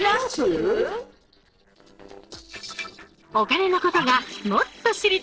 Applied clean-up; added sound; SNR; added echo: neural separator model SepFormer DNS4.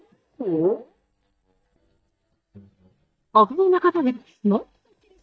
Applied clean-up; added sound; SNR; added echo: neural mask model DeepFilterNet 3.